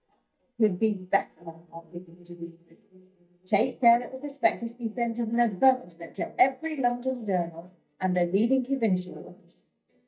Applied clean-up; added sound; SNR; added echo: neural mask model DeepFilterNet 3.